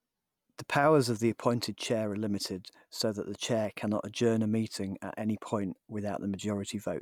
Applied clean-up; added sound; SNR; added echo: none; none; none; none.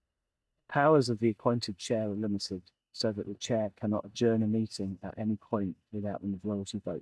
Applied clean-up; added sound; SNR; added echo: neural mask model DeepFilterNet 3.